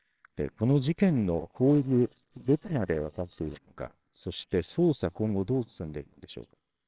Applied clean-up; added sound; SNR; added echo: neural separator model SepFormer WHAMR!.